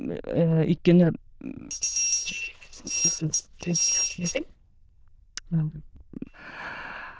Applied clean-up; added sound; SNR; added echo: neural diffusion model UNIVERSE++.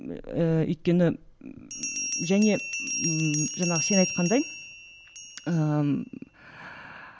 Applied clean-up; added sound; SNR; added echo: none; Bell; 7 dB; none.